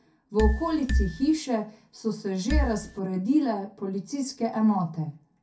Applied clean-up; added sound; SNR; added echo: none; Marimba, xylophone; -1 dB; reverberation time 0.3 s.